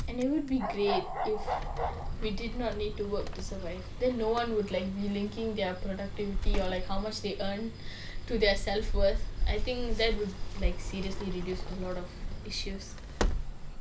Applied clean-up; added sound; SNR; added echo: none; Bark + Sliding door; 0 dB; none.